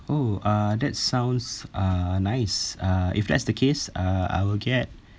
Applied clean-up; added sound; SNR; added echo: none; none; none; none.